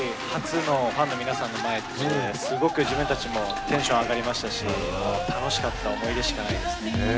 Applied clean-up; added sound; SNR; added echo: none; Toilet flush; 16 dB; none.